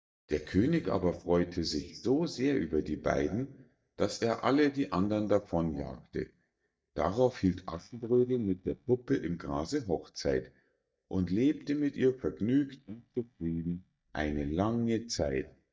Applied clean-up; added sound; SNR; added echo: neural mask model DeepFilterNet 3.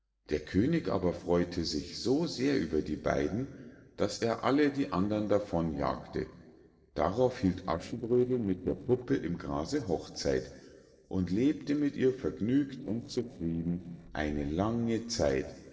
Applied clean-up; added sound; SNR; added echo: neural separator model SepFormer DNS4.